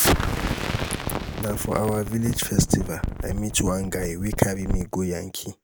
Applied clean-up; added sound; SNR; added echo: none; Explosion; 2 dB; none.